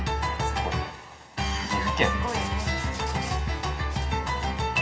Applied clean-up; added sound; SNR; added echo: none; Printer; 16 dB; reverberation time 0.8 s.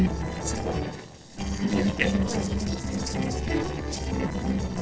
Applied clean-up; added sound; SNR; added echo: neural separator model SepFormer DNS4.